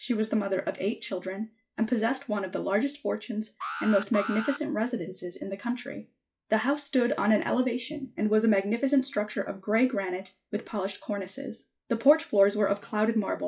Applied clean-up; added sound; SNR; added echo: classical method log-MMSE.